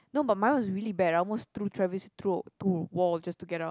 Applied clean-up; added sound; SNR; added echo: none; none; none; none.